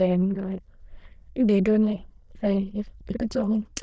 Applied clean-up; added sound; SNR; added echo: neural diffusion model UNIVERSE++.